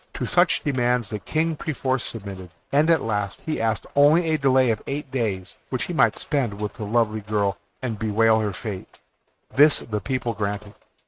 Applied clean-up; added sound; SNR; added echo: neural mask model RNNoise.